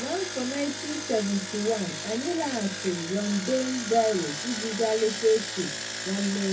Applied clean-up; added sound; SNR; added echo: none; Engine; 7 dB; reverberation time 0.3 s.